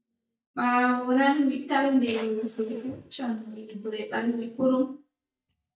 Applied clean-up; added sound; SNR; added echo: neural mask model DeepFilterNet 3.